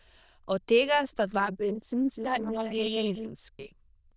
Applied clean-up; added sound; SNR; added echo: neural diffusion model UNIVERSE++.